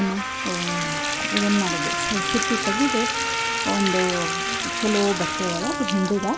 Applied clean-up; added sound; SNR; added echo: none; Bathtub (filling or washing) / Water tap, faucet + Trumpet; 0 dB; none.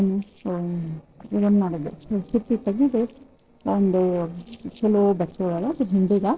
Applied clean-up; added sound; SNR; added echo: neural separator model SepFormer DNS4.